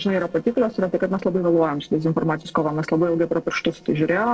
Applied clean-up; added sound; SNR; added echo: neural separator model SepFormer DNS4.